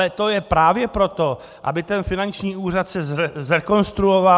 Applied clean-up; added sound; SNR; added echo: none; none; none; none.